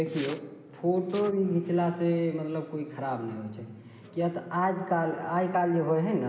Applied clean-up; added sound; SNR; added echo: none; none; none; none.